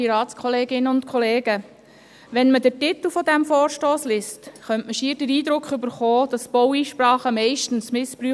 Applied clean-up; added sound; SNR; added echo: none; none; none; none.